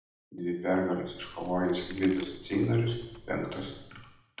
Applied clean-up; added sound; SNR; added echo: none; Coin (dropping); 17 dB; reverberation time 0.8 s.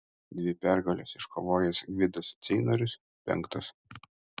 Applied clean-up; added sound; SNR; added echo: none; none; none; none.